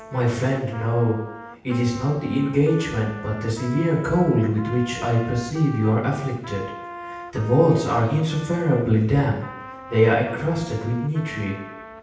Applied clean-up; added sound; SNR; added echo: none; Trumpet; 16 dB; reverberation time 0.9 s.